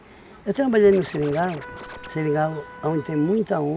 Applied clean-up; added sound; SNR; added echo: none; Trumpet + Scratching (performance technique); 18 dB; none.